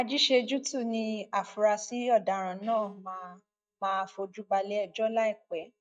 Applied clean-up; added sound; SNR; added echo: neural mask model DeepFilterNet 3.